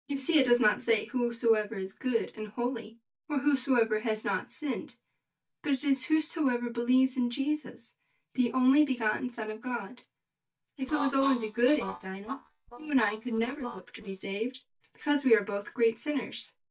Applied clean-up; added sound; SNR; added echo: neural mask model DeepFilterNet 3.